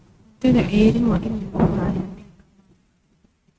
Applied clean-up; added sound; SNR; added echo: neural mask model RNNoise.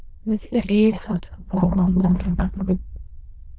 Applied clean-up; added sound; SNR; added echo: neural diffusion model UNIVERSE++.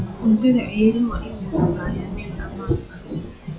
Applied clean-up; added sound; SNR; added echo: classical method log-MMSE.